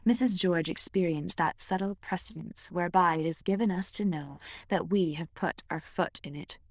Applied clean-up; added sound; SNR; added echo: neural diffusion model UNIVERSE++.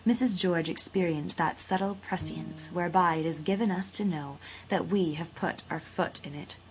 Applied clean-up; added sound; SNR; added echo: none; Bowed string instrument; 18 dB; none.